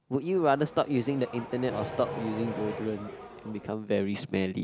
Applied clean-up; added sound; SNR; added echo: none; Accelerating, revving, vroom; 10 dB; none.